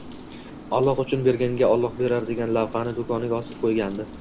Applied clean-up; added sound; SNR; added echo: none; Rain; 14 dB; none.